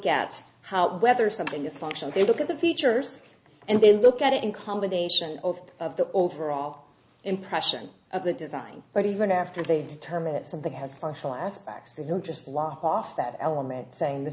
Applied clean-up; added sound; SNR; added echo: none; none; none; none.